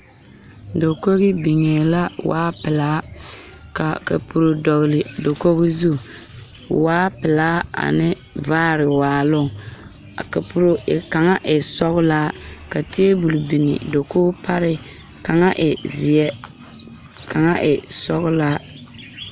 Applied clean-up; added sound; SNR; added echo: none; none; none; none.